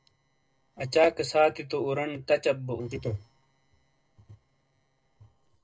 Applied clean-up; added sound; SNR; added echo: neural separator model SepFormer DNS4.